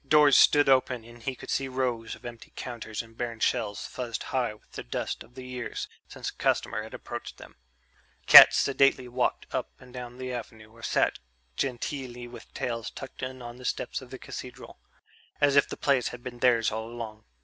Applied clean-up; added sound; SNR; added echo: none; none; none; none.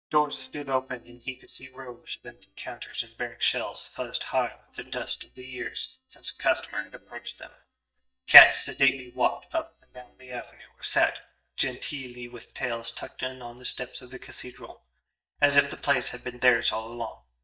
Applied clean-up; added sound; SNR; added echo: neural mask model DeepFilterNet 3.